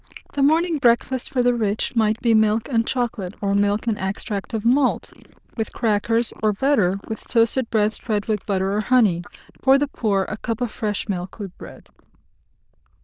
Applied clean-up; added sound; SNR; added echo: neural diffusion model UNIVERSE++.